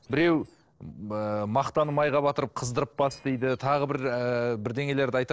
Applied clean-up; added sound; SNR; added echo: neural separator model SepFormer DNS4.